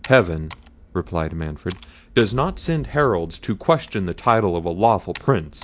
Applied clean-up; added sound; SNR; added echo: none; Thunder + Computer keyboard; 20 dB; none.